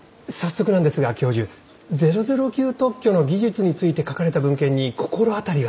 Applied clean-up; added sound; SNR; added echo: none; none; none; none.